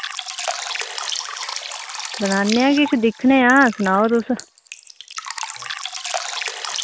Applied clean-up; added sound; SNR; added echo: none; Drip; 8 dB; none.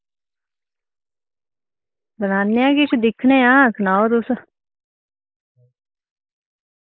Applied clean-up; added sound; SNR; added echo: neural mask model Resemble Enhance denoiser.